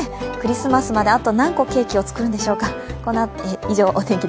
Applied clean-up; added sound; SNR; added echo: none; none; none; none.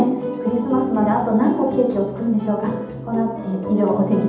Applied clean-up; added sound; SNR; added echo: none; none; none; reverberation time 0.8 s.